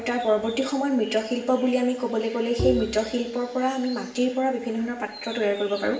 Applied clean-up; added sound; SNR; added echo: none; Bowed string instrument; 5 dB; reverberation time 0.5 s.